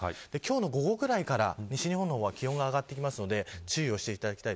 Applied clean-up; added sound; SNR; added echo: none; none; none; none.